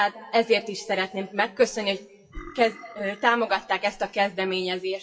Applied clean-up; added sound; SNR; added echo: classical method WPE with log-MMSE.